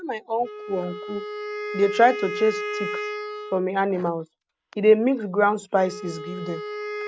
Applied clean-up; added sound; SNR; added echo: none; Wind instrument, woodwind instrument; 9 dB; none.